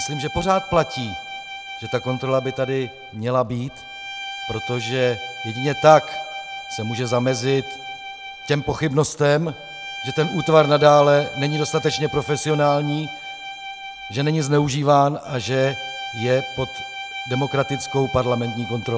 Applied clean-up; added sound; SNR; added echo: none; Bowed string instrument; 12 dB; none.